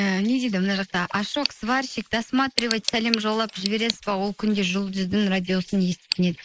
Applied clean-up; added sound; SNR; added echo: neural mask model Resemble Enhance denoiser.